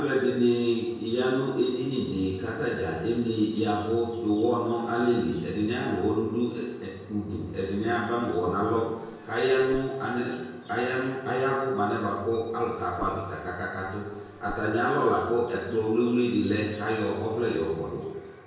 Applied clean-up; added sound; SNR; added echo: none; Meow; 17 dB; reverberation time 1.0 s.